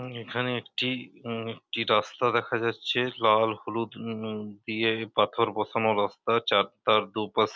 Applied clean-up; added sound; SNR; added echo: none; none; none; none.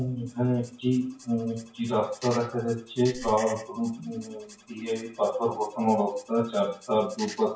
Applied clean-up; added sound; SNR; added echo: classical method WPE with log-MMSE.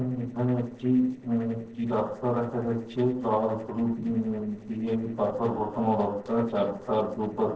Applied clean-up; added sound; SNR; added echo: neural separator model SepFormer DNS4.